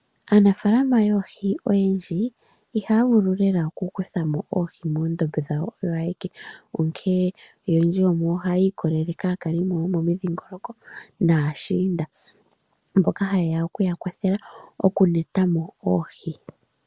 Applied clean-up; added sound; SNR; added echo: none; none; none; none.